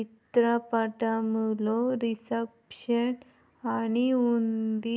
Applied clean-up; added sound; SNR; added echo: none; none; none; none.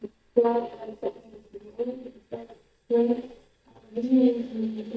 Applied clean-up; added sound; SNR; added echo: neural mask model DeepFilterNet 3.